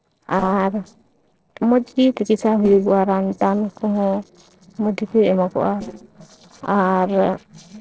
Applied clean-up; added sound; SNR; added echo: neural separator model SepFormer DNS4.